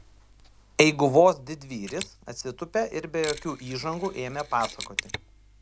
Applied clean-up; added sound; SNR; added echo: none; Mechanisms; 15 dB; none.